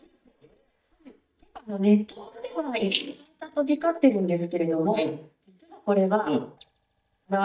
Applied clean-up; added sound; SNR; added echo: neural mask model DeepFilterNet 3.